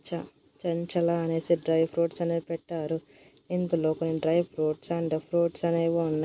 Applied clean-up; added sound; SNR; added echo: none; none; none; none.